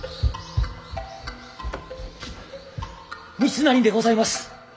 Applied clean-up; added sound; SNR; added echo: none; none; none; none.